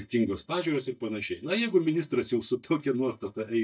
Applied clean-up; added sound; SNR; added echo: neural mask model DeepFilterNet 3.